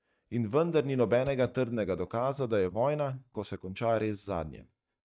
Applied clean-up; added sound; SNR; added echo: neural mask model DeepFilterNet 3.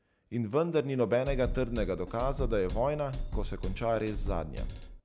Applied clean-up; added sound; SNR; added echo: none; Drum kit; 3 dB; none.